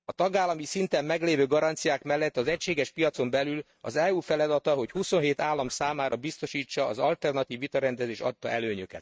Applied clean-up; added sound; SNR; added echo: neural mask model RNNoise.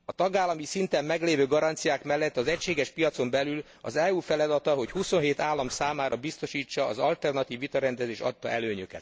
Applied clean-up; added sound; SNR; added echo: none; Breathing; 18 dB; none.